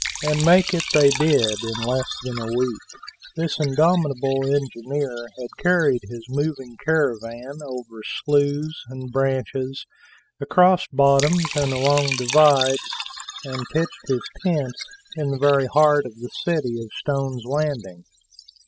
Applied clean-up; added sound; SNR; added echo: classical method spectral subtraction.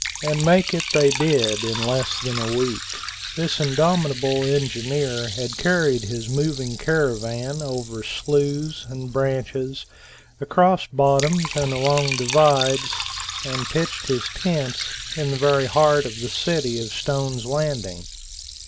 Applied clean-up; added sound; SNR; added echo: none; Liquid; 9 dB; none.